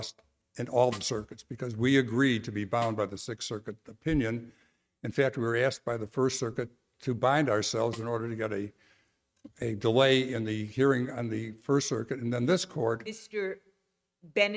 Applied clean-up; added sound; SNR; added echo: neural mask model RNNoise.